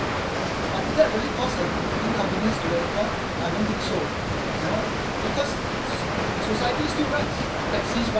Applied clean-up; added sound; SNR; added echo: none; Water; -3 dB; reverberation time 0.2 s.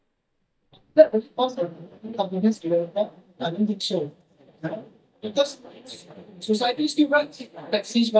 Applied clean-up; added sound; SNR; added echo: neural mask model DeepFilterNet 3.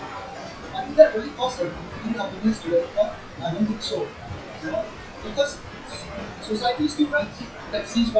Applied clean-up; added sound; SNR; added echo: classical method WPE with log-MMSE.